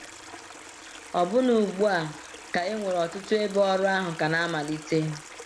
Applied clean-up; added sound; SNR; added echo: none; Stream; 16 dB; none.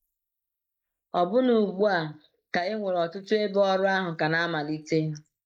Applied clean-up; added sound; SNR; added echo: neural mask model Resemble Enhance denoiser.